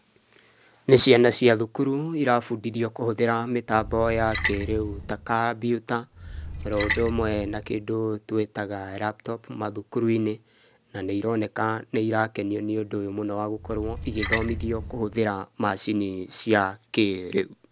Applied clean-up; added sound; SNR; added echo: none; Splash, splatter; 7 dB; none.